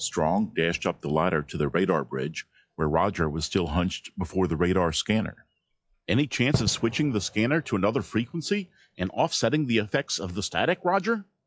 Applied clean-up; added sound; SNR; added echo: classical method log-MMSE.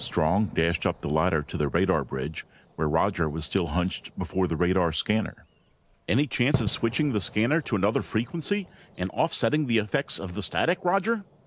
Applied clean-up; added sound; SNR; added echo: none; Fireworks; 16 dB; none.